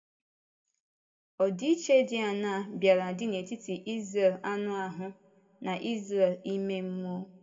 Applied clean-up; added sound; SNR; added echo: none; none; none; reverberation time 2.0 s.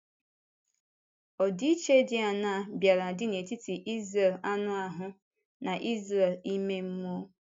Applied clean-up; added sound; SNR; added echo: none; none; none; none.